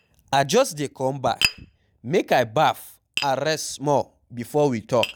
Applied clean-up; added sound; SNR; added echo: none; Tap; 11 dB; none.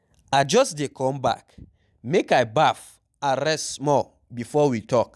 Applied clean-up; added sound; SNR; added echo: none; none; none; none.